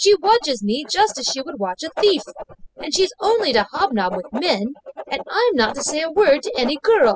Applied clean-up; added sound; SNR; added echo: classical method spectral subtraction.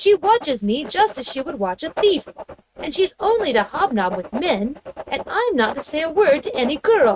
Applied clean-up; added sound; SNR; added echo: neural mask model RNNoise.